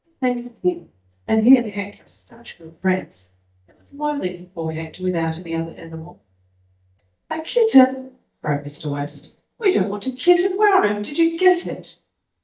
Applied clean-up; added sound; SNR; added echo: neural mask model DeepFilterNet 3.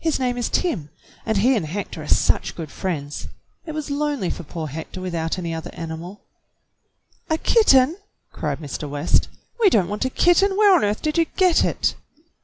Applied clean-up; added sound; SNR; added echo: none; none; none; none.